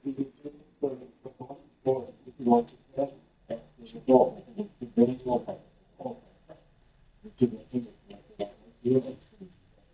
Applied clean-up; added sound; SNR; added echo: neural mask model DeepFilterNet 3.